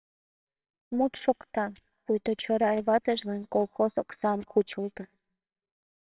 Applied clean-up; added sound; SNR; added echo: neural separator model SepFormer WHAMR!.